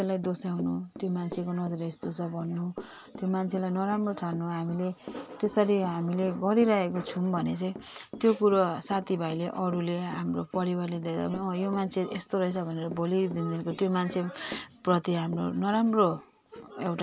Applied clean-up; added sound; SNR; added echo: none; Walk, footsteps / Run; 18 dB; none.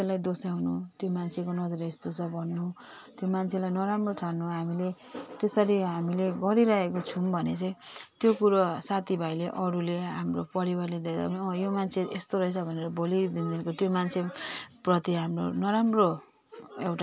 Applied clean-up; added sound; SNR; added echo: none; none; none; none.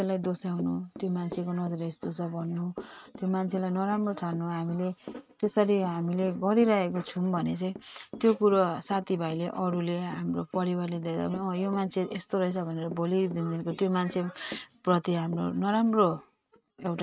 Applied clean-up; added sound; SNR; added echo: neural mask model RNNoise.